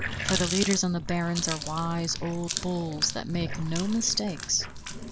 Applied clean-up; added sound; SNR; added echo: none; Water tap, faucet; 5 dB; none.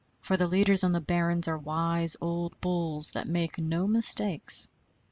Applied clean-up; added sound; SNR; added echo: none; none; none; none.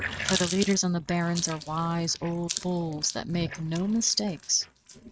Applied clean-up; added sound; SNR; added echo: neural mask model RNNoise.